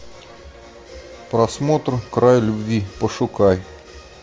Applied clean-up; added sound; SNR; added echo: none; none; none; none.